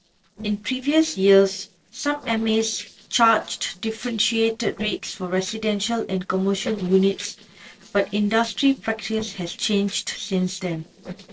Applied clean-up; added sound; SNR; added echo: neural separator model SepFormer DNS4.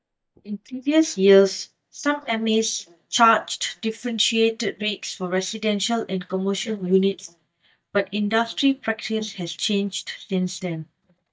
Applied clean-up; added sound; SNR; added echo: neural mask model DeepFilterNet 3.